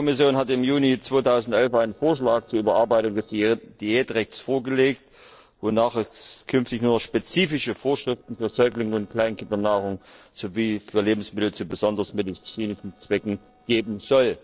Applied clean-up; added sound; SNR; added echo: neural separator model SepFormer DNS4.